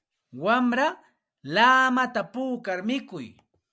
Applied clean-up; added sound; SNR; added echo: none; none; none; none.